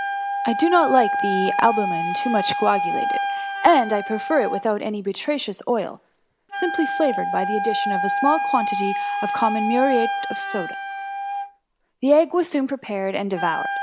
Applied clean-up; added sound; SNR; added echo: none; Wind instrument, woodwind instrument; 3 dB; none.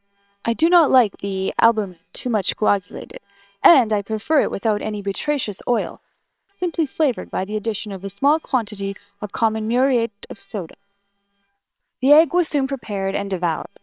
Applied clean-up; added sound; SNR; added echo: neural separator model SepFormer WHAM!.